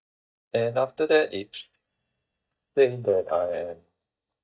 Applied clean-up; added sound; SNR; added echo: neural mask model DeepFilterNet 3.